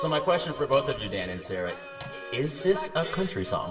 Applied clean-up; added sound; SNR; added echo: none; Microwave oven; 19 dB; reverberation time 0.7 s.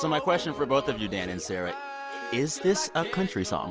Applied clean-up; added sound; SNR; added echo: none; none; none; none.